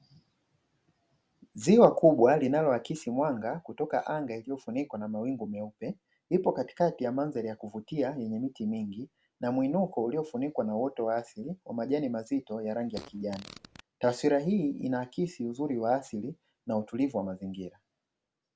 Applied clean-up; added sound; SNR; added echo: none; Fart; 18 dB; none.